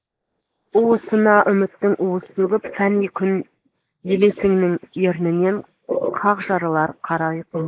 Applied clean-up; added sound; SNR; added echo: neural mask model Resemble Enhance denoiser.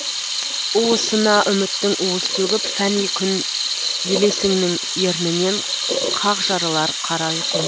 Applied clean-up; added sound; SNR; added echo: none; Sink (filling or washing) / Water tap, faucet; 1 dB; none.